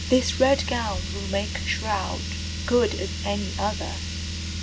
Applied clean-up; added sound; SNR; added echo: none; Car; 3 dB; none.